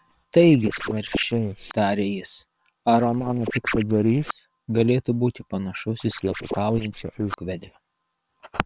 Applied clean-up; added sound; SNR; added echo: neural separator model SepFormer WHAM!.